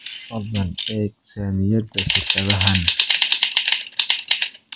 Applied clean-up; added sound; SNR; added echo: none; Typing; -2 dB; none.